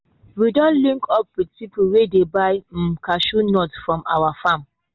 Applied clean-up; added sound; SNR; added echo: none; none; none; none.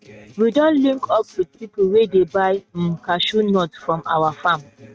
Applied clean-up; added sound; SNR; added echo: neural mask model RNNoise.